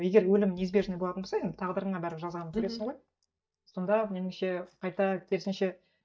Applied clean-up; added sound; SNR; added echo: neural mask model DeepFilterNet 3.